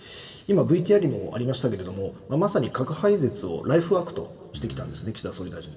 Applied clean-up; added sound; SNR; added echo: none; none; none; reverberation time 1.4 s.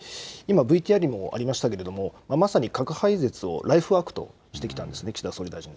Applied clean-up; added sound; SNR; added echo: none; none; none; none.